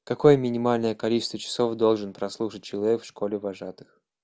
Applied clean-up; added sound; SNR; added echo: none; none; none; none.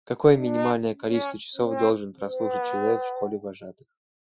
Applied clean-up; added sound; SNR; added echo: classical method Wiener filter.